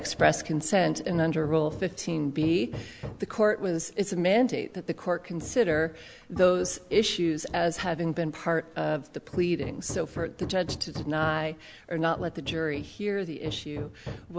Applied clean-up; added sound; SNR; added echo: none; Hammer; 15 dB; none.